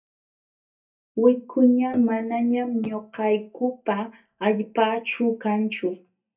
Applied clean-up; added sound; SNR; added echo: neural mask model DeepFilterNet 3.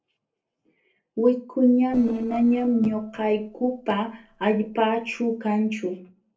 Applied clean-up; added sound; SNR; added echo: neural separator model SepFormer DNS4.